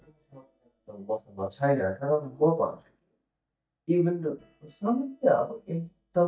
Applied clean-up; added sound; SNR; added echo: neural mask model DeepFilterNet 3.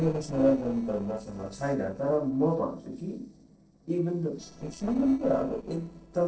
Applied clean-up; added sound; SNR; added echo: neural separator model SepFormer DNS4.